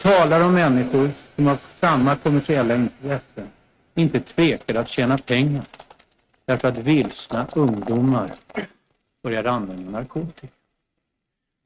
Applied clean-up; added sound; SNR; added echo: neural mask model RNNoise.